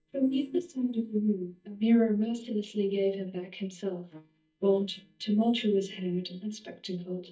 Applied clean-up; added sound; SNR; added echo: neural mask model DeepFilterNet 3.